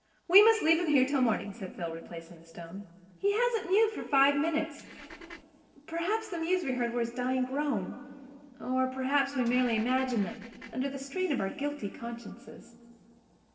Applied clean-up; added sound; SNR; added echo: neural separator model SepFormer DNS4.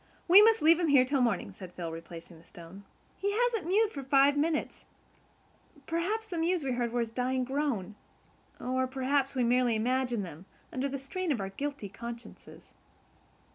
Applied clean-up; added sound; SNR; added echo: none; none; none; none.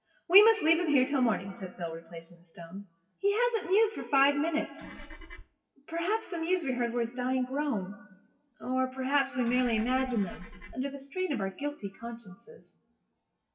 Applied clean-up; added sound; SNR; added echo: classical method WPE with log-MMSE.